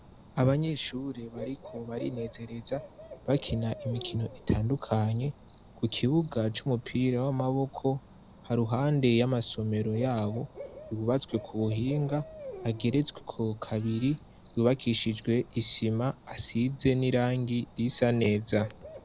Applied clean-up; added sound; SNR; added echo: none; Cricket / Bird; 18 dB; none.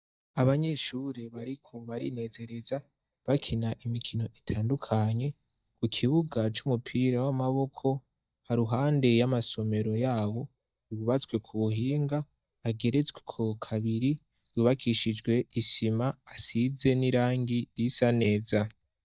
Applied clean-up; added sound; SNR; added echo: neural mask model DeepFilterNet 3.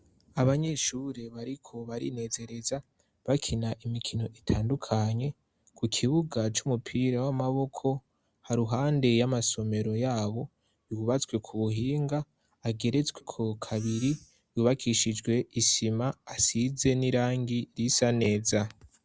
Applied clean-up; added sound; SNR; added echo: none; none; none; none.